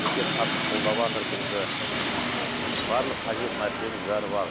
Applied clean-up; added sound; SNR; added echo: none; Train; -4 dB; none.